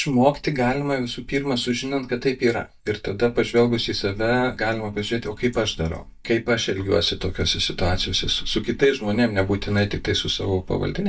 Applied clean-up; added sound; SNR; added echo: neural mask model DeepFilterNet 3.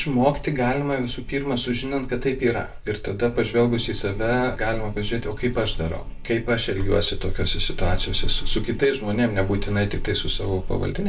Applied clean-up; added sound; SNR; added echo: neural separator model SepFormer DNS4.